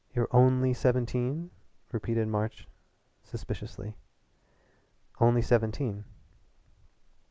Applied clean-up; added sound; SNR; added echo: none; none; none; none.